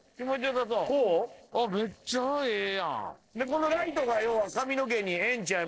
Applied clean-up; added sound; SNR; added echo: neural separator model SepFormer DNS4.